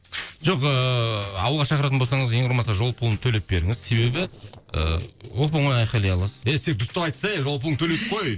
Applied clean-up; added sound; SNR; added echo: neural separator model SepFormer DNS4.